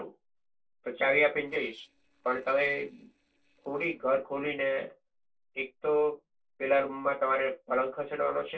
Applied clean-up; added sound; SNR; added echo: neural separator model SepFormer DNS4.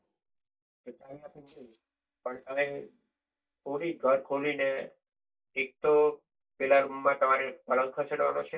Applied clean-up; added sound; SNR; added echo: neural mask model DeepFilterNet 3.